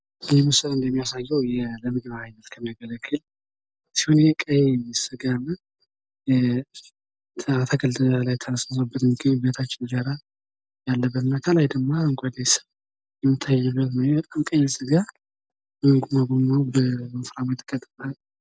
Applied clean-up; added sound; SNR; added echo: none; none; none; none.